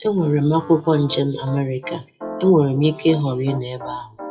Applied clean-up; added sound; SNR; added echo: classical method WPE with log-MMSE.